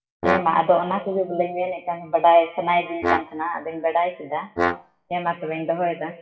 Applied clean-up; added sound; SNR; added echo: classical method WPE with log-MMSE.